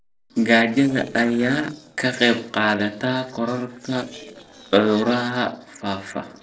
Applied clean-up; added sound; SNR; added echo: neural separator model SepFormer DNS4.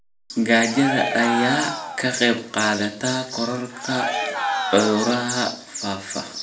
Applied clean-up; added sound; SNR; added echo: none; Cheering; 4 dB; reverberation time 0.4 s.